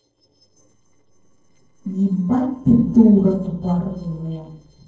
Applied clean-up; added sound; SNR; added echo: neural separator model SepFormer DNS4.